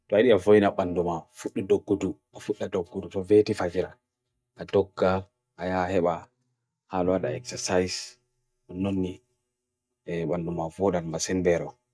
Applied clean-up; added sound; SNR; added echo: neural mask model DeepFilterNet 3.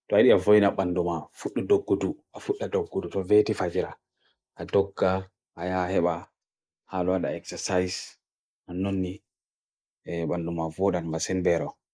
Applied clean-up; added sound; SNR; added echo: neural mask model Resemble Enhance denoiser.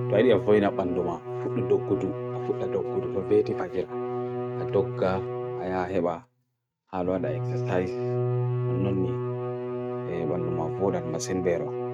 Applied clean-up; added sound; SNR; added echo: neural mask model RNNoise.